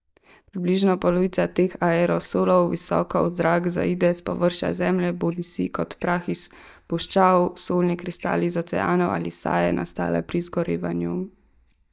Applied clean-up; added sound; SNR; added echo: neural mask model DeepFilterNet 3.